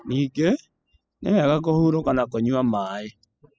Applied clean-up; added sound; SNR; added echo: classical method spectral subtraction.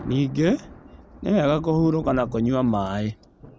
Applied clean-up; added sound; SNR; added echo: none; Thunder; 17 dB; none.